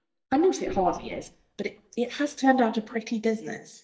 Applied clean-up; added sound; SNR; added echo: neural mask model DeepFilterNet 3.